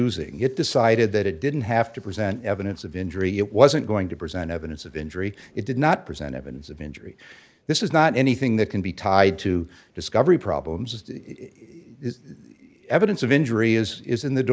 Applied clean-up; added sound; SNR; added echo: none; none; none; none.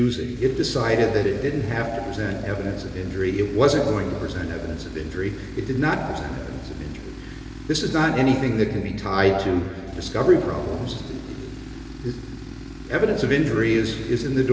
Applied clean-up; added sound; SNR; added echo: none; Tools; 13 dB; reverberation time 2.5 s.